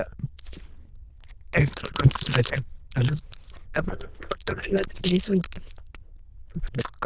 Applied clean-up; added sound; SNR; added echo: neural diffusion model UNIVERSE++.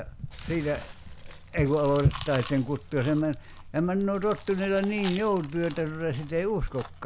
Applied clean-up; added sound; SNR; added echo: none; Chewing, mastication; 14 dB; none.